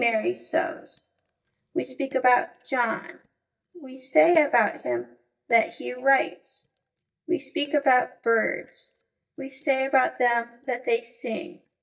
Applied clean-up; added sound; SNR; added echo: neural mask model DeepFilterNet 3.